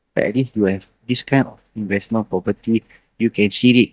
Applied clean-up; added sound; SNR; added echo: neural mask model DeepFilterNet 3.